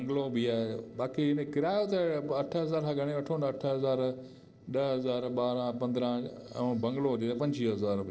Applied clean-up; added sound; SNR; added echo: neural separator model SepFormer DNS4.